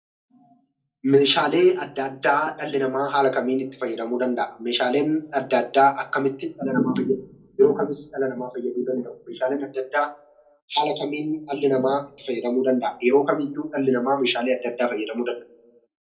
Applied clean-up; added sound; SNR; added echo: none; none; none; reverberation time 0.2 s.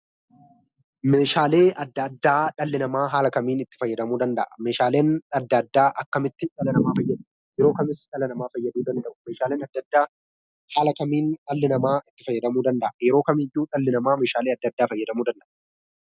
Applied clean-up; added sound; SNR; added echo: none; none; none; none.